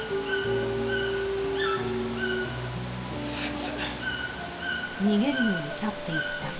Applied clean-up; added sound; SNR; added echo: none; Water / Bird; 4 dB; reverberation time 0.2 s.